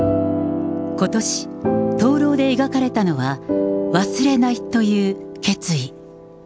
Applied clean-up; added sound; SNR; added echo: none; none; none; none.